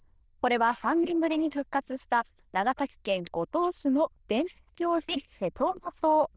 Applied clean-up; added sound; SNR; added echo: neural diffusion model UNIVERSE++.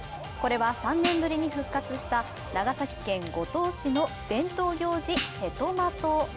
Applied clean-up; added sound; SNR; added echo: none; Hi-hat; 8 dB; none.